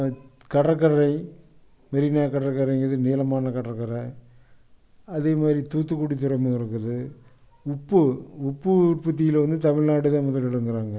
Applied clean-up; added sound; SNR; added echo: none; none; none; none.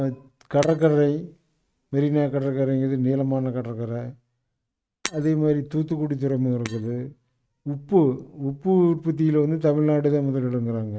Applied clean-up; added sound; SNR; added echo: neural mask model RNNoise.